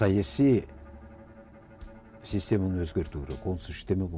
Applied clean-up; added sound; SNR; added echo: none; Bowed string instrument + Bass drum; 20 dB; none.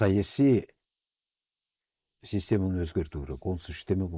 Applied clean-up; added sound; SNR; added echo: neural mask model Resemble Enhance denoiser.